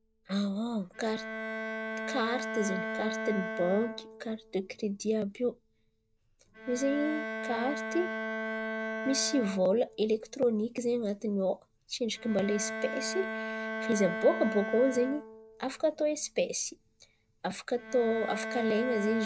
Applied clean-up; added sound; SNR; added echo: none; Bowed string instrument; 7 dB; none.